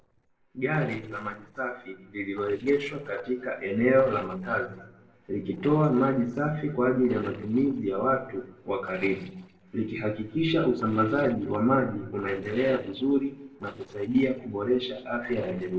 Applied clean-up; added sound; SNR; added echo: neural separator model SepFormer DNS4.